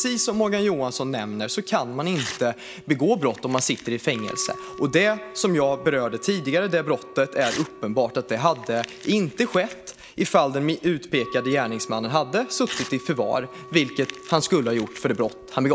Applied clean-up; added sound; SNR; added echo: none; Crumpling, crinkling / Tearing + Wind instrument, woodwind instrument; 16 dB; none.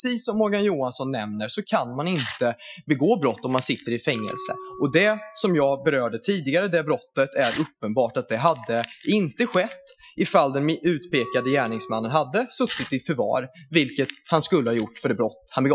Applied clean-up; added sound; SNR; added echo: classical method Wiener filter.